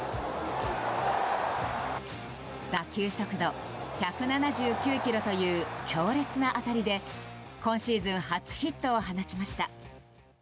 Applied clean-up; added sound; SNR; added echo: none; none; none; none.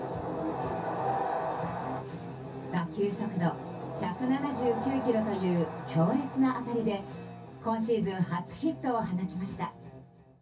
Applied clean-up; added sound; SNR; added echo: none; none; none; reverberation time 0.3 s.